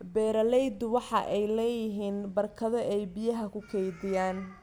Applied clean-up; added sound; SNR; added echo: none; none; none; none.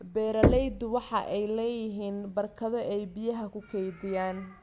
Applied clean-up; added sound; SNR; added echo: none; Knock; 1 dB; none.